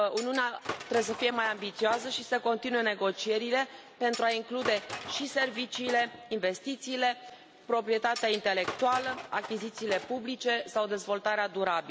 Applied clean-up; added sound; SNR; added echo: none; Tools; 11 dB; none.